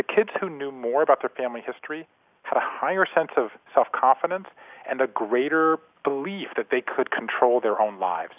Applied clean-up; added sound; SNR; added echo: none; none; none; none.